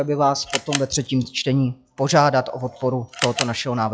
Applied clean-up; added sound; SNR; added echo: classical method log-MMSE.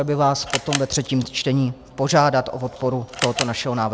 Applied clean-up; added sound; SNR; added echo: none; Camera; 11 dB; none.